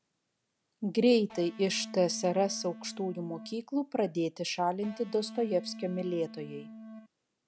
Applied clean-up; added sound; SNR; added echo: none; Electric guitar; 14 dB; none.